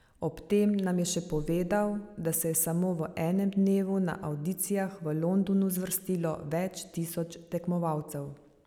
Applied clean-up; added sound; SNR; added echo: none; none; none; none.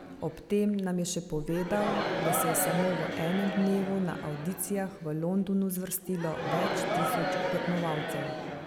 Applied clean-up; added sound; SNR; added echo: none; Crowd; 3 dB; none.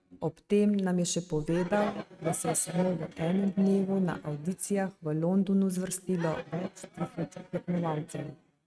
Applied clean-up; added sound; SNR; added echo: neural mask model RNNoise.